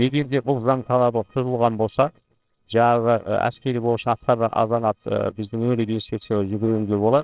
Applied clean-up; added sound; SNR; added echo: neural separator model SepFormer WHAMR!.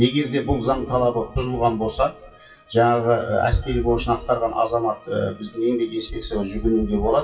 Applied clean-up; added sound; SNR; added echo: classical method WPE with log-MMSE.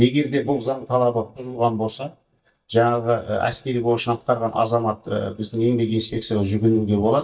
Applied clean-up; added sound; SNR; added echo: neural mask model DeepFilterNet 3.